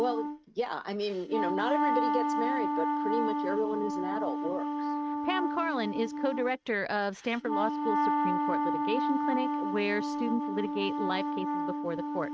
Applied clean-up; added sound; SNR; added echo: neural mask model RNNoise.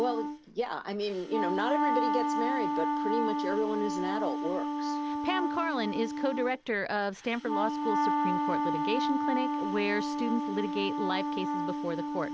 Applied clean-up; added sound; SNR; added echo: none; Wind instrument, woodwind instrument; -1 dB; none.